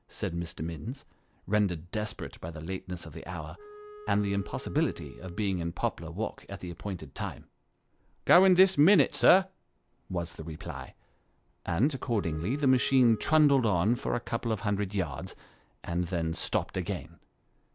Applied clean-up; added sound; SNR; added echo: none; Wind instrument, woodwind instrument; 19 dB; none.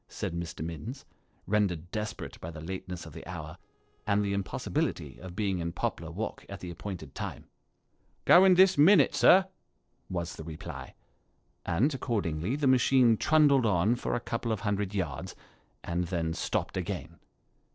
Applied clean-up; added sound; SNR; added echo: neural separator model SepFormer DNS4.